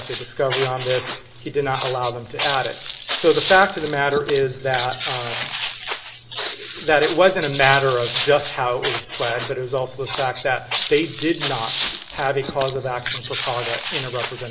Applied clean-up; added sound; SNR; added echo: none; Walk, footsteps; 7 dB; reverberation time 0.4 s.